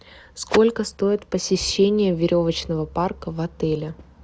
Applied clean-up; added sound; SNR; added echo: none; none; none; none.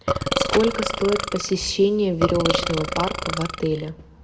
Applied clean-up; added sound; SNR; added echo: none; Burping, eructation; 3 dB; reverberation time 1.5 s.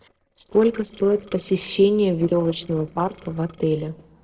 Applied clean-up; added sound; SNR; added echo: neural separator model SepFormer DNS4.